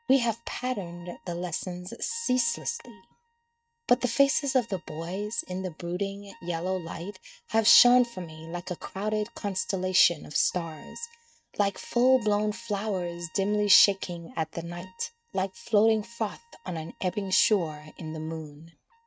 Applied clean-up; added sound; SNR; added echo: neural mask model RNNoise.